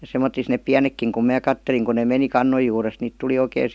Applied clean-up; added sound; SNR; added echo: none; none; none; none.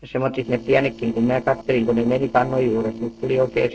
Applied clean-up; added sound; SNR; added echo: neural separator model SepFormer DNS4.